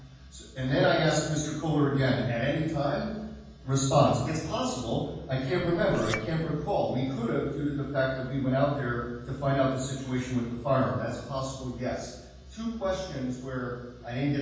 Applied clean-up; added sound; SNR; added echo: none; Chink, clink; 11 dB; reverberation time 1.2 s.